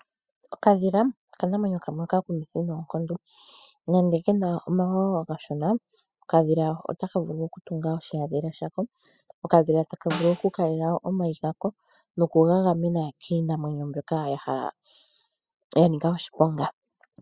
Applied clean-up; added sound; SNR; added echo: classical method spectral subtraction.